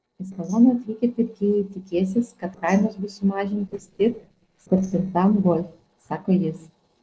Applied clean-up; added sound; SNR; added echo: neural separator model SepFormer DNS4.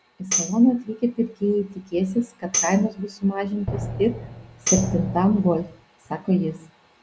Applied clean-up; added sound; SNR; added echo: none; Tambourine + Drum; 6 dB; none.